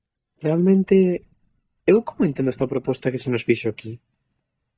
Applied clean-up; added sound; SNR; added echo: neural mask model DeepFilterNet 3.